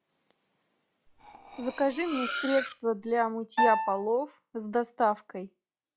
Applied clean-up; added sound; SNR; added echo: classical method log-MMSE.